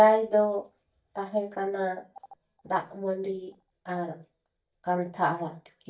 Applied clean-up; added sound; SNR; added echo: neural mask model DeepFilterNet 3.